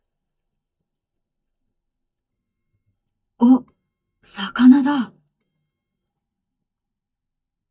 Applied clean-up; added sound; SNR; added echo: neural mask model DeepFilterNet 3.